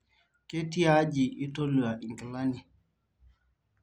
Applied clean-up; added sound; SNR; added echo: none; none; none; none.